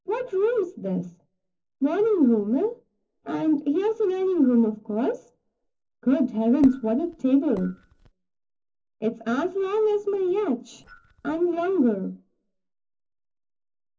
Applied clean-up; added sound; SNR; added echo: neural separator model SepFormer DNS4.